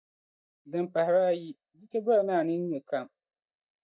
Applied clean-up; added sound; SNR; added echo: neural mask model DeepFilterNet 3.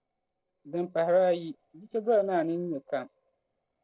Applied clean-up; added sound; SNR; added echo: neural separator model SepFormer DNS4.